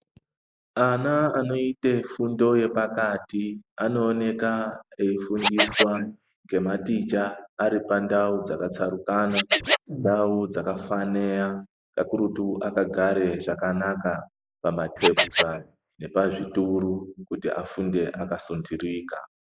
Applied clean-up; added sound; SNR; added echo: neural mask model Resemble Enhance denoiser.